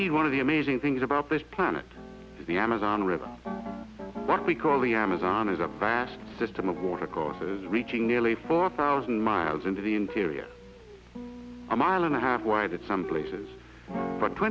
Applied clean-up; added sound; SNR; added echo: none; none; none; none.